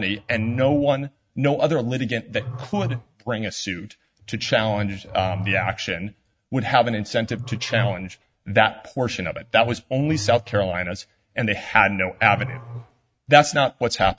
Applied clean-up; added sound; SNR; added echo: neural mask model RNNoise.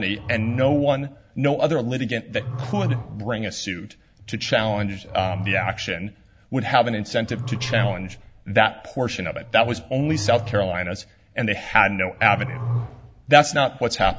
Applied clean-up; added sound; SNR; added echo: none; Growling; 10 dB; none.